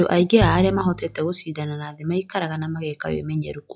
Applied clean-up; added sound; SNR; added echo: classical method log-MMSE.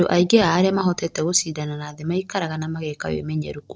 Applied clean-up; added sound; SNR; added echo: neural separator model SepFormer DNS4.